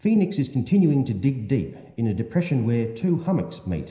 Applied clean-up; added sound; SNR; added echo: none; none; none; reverberation time 0.9 s.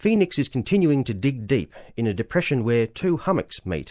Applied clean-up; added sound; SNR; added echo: none; none; none; none.